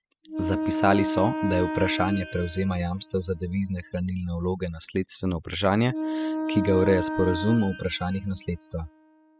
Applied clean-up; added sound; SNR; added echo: classical method spectral subtraction.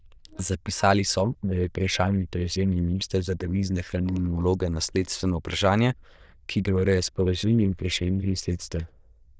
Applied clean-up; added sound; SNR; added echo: neural diffusion model UNIVERSE++.